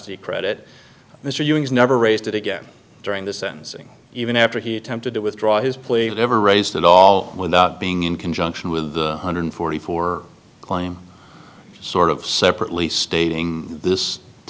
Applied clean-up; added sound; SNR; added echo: none; none; none; none.